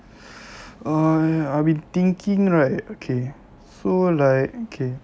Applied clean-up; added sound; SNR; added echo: none; none; none; none.